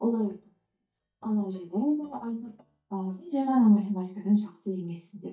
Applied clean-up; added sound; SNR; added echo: neural mask model DeepFilterNet 3.